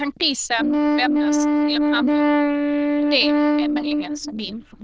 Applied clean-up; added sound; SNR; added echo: neural diffusion model UNIVERSE++.